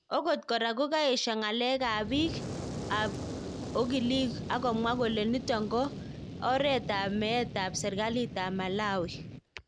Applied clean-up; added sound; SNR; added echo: none; Fire; 9 dB; none.